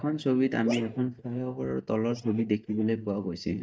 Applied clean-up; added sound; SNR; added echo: neural mask model DeepFilterNet 3.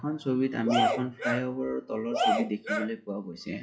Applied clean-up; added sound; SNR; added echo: classical method WPE with log-MMSE.